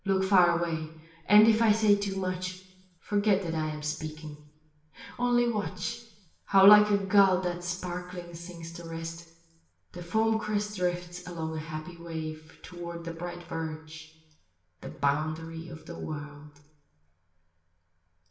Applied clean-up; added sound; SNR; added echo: none; none; none; reverberation time 0.8 s.